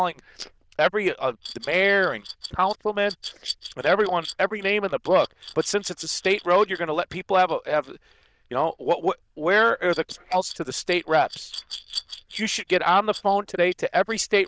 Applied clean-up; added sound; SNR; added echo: neural diffusion model UNIVERSE++.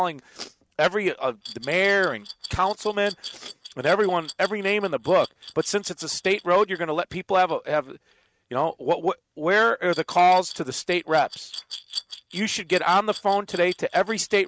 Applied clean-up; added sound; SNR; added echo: neural mask model RNNoise.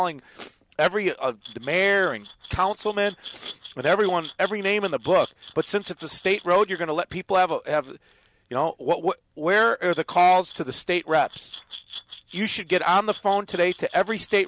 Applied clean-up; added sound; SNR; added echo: none; Glass; 17 dB; none.